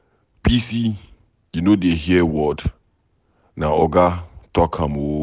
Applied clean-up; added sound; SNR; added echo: none; none; none; none.